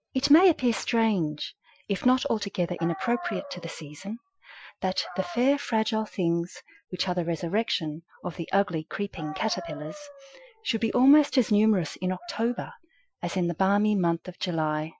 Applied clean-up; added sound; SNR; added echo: classical method Wiener filter.